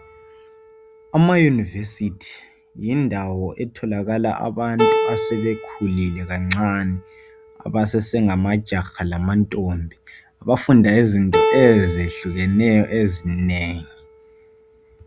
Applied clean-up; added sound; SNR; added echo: none; Keyboard (musical); 8 dB; none.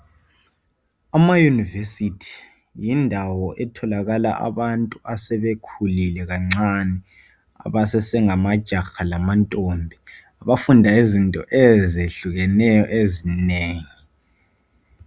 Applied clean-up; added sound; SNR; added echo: none; none; none; none.